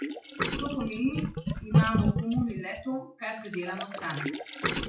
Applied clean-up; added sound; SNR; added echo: classical method WPE with log-MMSE.